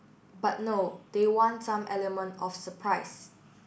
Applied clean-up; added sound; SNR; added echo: none; none; none; none.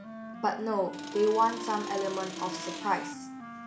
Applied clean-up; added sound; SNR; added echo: none; Accelerating, revving, vroom + Wind instrument, woodwind instrument; 8 dB; none.